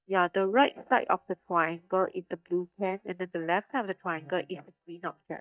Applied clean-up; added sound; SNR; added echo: neural mask model DeepFilterNet 3.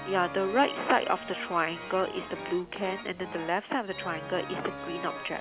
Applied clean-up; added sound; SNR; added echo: none; Organ; 10 dB; none.